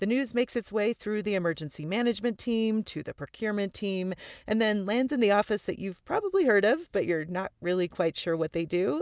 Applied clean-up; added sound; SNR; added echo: none; none; none; none.